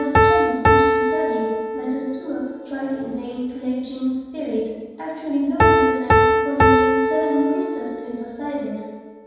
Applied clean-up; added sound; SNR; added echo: none; Piano; -4 dB; reverberation time 1.2 s.